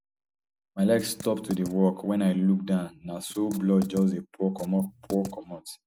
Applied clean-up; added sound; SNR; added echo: neural mask model Resemble Enhance denoiser.